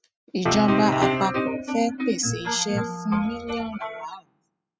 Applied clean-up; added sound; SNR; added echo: classical method spectral subtraction.